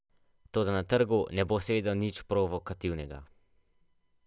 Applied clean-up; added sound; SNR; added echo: none; none; none; none.